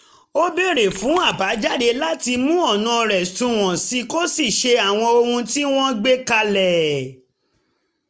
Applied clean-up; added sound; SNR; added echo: neural separator model SepFormer DNS4.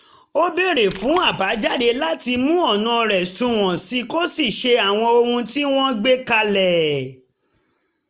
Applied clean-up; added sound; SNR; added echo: none; Chewing, mastication; 16 dB; none.